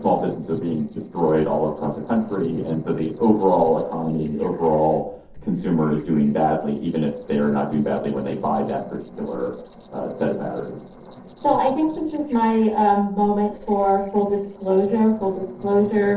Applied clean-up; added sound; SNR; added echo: neural separator model SepFormer DNS4.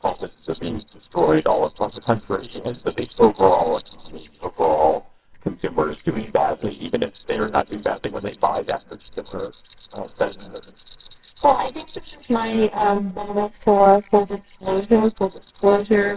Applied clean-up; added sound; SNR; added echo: neural separator model SepFormer WHAMR!.